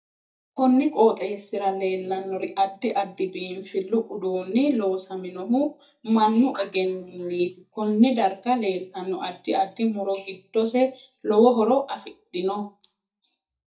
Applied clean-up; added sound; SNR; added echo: neural mask model DeepFilterNet 3.